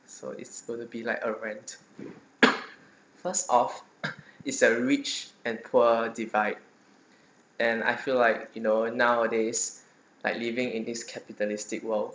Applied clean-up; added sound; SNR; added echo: none; none; none; none.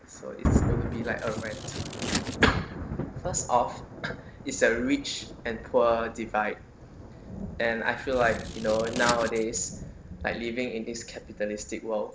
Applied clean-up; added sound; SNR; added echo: none; Scissors + Thunder; 5 dB; none.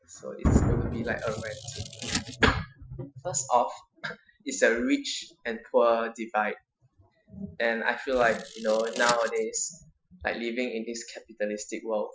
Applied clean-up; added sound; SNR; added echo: classical method Wiener filter.